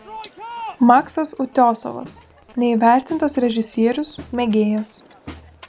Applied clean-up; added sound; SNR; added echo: none; Crowd; 20 dB; none.